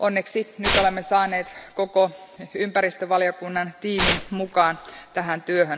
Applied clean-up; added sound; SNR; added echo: none; Tearing; 3 dB; none.